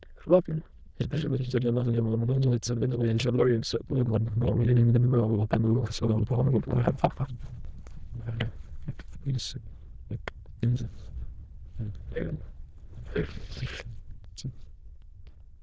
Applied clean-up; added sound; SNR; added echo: neural diffusion model UNIVERSE++.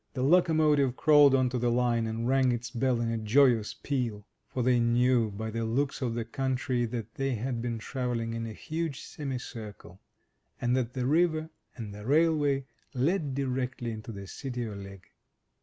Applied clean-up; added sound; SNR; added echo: none; none; none; none.